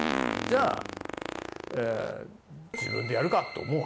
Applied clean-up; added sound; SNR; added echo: none; Fart; 5 dB; none.